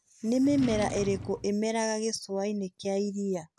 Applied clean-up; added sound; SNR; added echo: none; Drawer open or close; 10 dB; none.